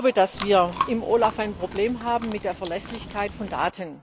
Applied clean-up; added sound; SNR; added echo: none; Chewing, mastication; 8 dB; none.